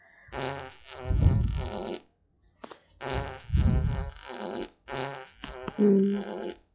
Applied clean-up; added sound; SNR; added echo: classical method log-MMSE.